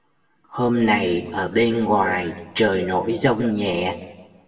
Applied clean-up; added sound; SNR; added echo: none; none; none; reverberation time 1.2 s.